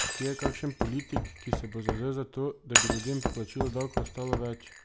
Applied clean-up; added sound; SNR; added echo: none; Knock / Wood + Shatter; -2 dB; none.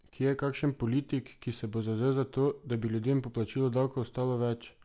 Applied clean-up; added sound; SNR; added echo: none; none; none; none.